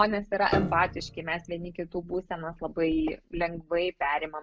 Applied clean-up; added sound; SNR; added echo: none; Piano; 7 dB; none.